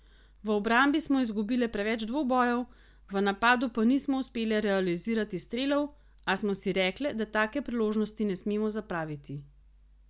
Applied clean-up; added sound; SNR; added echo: none; none; none; none.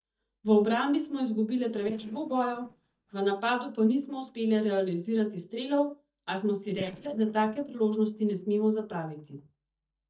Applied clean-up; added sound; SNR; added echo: neural mask model DeepFilterNet 3.